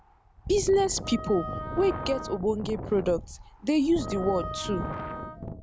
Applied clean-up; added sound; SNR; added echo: none; Wind + Wind instrument, woodwind instrument; 8 dB; none.